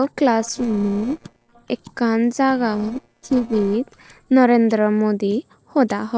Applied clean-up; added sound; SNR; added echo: neural separator model SepFormer DNS4.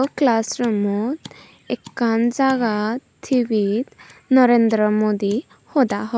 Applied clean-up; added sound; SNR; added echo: none; none; none; none.